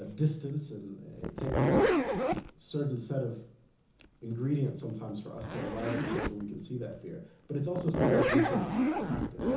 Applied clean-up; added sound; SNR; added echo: none; Zipper (clothing); -3 dB; reverberation time 0.7 s.